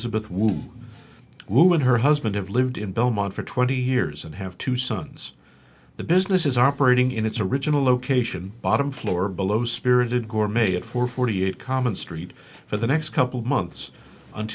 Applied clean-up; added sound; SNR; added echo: none; none; none; none.